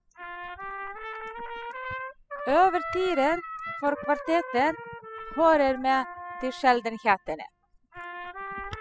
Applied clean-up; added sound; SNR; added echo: classical method spectral subtraction.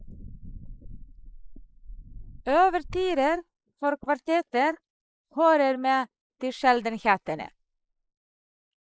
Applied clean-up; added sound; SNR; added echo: neural mask model Resemble Enhance denoiser.